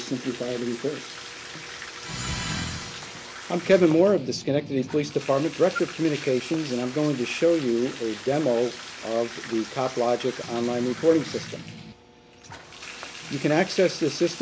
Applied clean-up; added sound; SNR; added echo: none; Bathtub (filling or washing) + Strum; 14 dB; none.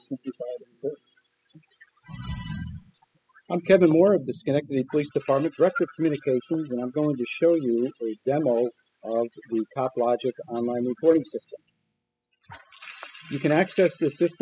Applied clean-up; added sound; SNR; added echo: classical method spectral subtraction.